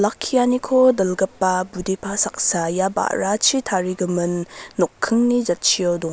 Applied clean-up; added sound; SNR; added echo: none; none; none; none.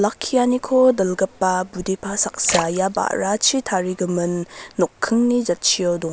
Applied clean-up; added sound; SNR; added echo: none; Splash, splatter; 11 dB; none.